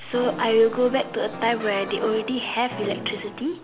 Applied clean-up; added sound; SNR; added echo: none; Brass instrument; 11 dB; none.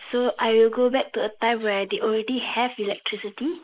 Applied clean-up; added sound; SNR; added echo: neural mask model Resemble Enhance denoiser.